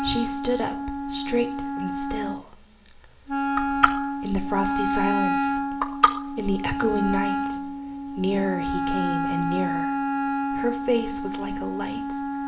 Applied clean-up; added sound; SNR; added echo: none; Wind instrument, woodwind instrument; 0 dB; reverberation time 0.9 s.